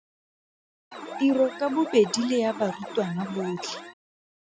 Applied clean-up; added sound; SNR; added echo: none; Alarm; 11 dB; none.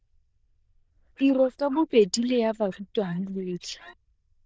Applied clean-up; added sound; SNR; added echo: neural diffusion model UNIVERSE++.